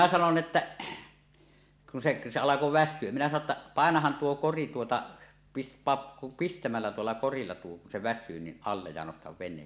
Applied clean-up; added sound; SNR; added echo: none; none; none; none.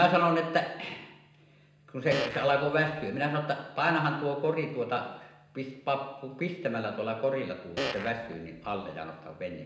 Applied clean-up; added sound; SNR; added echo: none; Fart; 8 dB; reverberation time 0.8 s.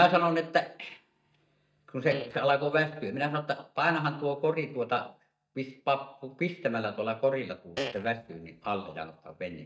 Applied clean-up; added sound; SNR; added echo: neural mask model DeepFilterNet 3.